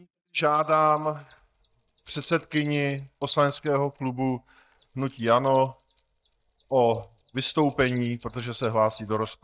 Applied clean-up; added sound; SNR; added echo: neural mask model DeepFilterNet 3.